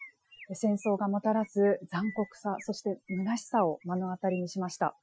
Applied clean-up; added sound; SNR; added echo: classical method Wiener filter.